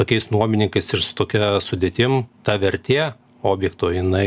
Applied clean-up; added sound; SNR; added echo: none; none; none; none.